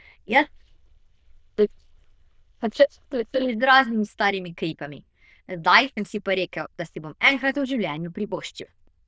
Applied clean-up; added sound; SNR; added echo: neural diffusion model UNIVERSE++.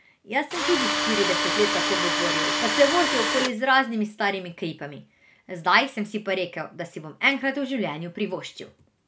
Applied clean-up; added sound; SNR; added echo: none; Tools; -2 dB; none.